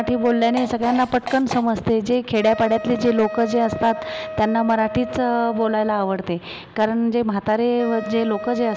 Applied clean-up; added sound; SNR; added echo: none; Wind instrument, woodwind instrument + Fart; 12 dB; none.